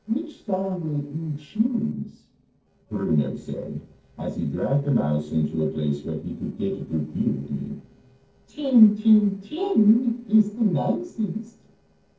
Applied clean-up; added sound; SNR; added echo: neural separator model SepFormer DNS4.